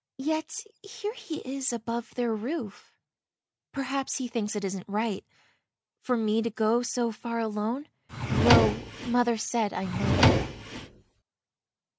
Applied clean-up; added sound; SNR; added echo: none; Drawer open or close; -4 dB; none.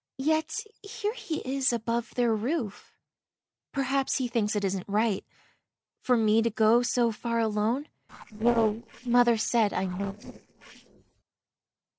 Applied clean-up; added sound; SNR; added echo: neural separator model SepFormer DNS4.